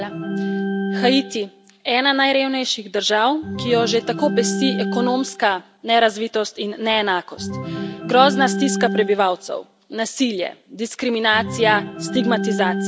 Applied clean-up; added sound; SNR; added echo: none; Organ; 7 dB; none.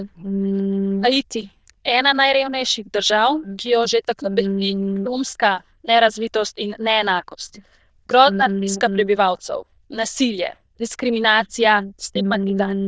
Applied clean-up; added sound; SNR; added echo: neural diffusion model UNIVERSE++.